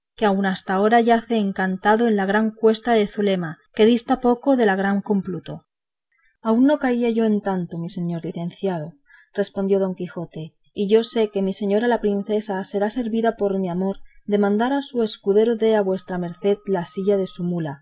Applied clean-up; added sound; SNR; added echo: none; none; none; none.